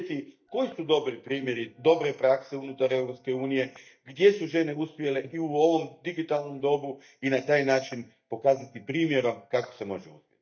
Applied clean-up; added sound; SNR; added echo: neural mask model DeepFilterNet 3.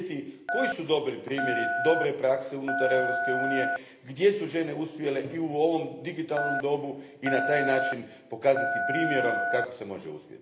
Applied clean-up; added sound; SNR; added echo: none; Telephone; 1 dB; reverberation time 1.1 s.